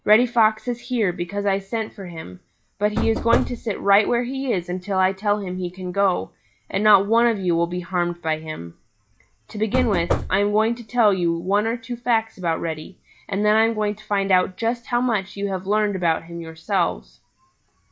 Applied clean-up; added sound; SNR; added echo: classical method log-MMSE.